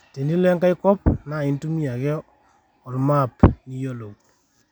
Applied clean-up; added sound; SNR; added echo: none; none; none; none.